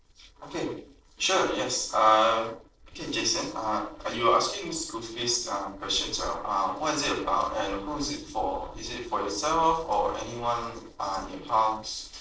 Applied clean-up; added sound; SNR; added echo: neural separator model SepFormer DNS4.